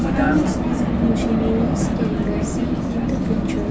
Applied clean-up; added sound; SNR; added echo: none; Vehicle; -4 dB; reverberation time 0.3 s.